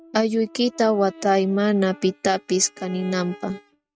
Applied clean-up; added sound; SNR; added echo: neural mask model RNNoise.